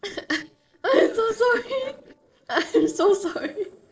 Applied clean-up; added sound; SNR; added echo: neural separator model SepFormer DNS4.